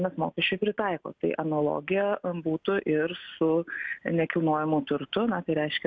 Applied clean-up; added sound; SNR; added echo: none; none; none; none.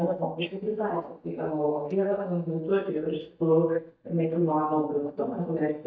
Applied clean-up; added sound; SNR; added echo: neural mask model DeepFilterNet 3.